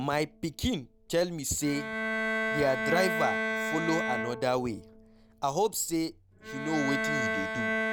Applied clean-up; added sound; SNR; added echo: none; Bowed string instrument; 2 dB; none.